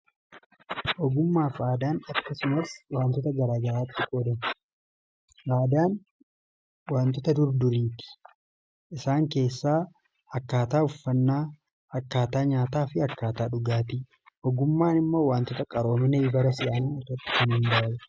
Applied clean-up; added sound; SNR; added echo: none; none; none; none.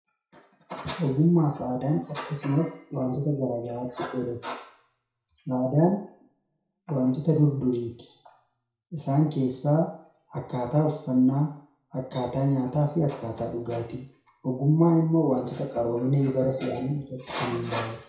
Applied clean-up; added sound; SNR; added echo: none; none; none; reverberation time 0.6 s.